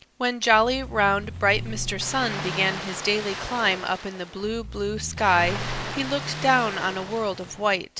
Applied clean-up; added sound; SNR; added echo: none; Vehicle + Ocean; 9 dB; none.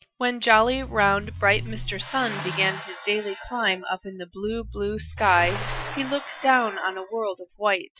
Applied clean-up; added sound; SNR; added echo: classical method Wiener filter.